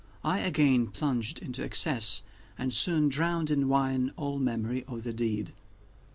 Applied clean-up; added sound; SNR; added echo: none; none; none; none.